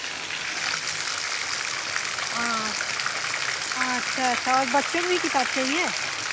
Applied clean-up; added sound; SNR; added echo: none; Bathtub (filling or washing); -2 dB; none.